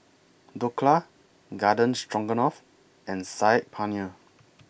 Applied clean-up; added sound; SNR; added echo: none; none; none; none.